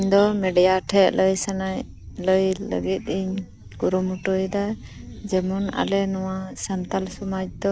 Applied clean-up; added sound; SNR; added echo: none; none; none; none.